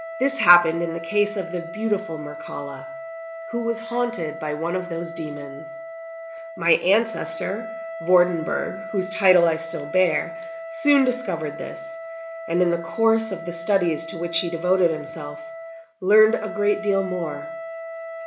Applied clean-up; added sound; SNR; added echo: none; Wind instrument, woodwind instrument; 10 dB; none.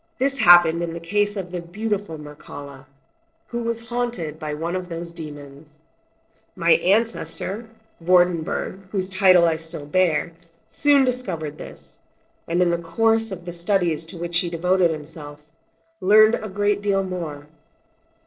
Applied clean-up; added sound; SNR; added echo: neural separator model SepFormer DNS4.